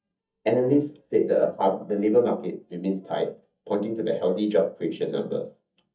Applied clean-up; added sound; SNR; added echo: neural mask model DeepFilterNet 3.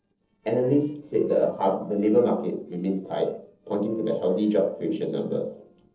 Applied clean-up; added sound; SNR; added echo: neural separator model SepFormer DNS4.